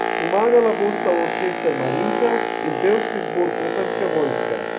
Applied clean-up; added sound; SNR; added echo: none; Boat, Water vehicle; 2 dB; none.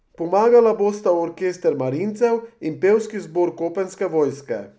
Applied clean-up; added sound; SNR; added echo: none; none; none; none.